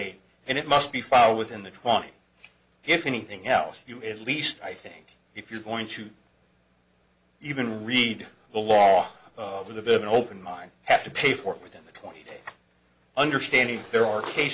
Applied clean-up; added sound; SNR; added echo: none; none; none; none.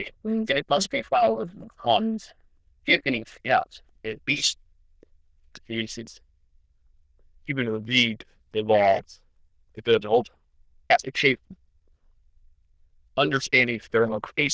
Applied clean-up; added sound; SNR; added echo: neural diffusion model UNIVERSE++.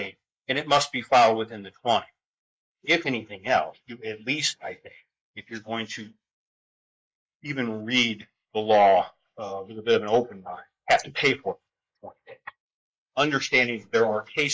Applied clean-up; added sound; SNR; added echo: neural mask model Resemble Enhance denoiser.